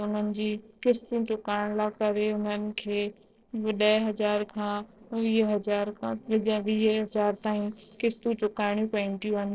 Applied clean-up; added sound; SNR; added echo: neural separator model SepFormer DNS4.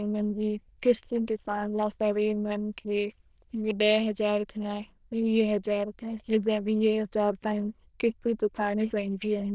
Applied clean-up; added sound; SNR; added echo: neural diffusion model UNIVERSE++.